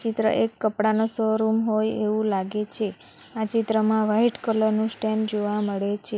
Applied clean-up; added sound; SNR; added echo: none; none; none; none.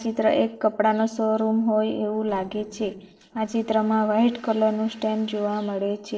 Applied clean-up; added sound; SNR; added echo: neural separator model SepFormer DNS4.